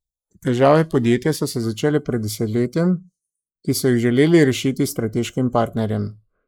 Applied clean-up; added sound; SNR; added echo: neural mask model Resemble Enhance denoiser.